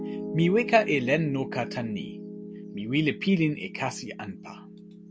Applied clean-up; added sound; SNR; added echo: none; Piano; 10 dB; none.